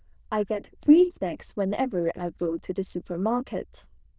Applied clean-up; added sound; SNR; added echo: neural diffusion model UNIVERSE++.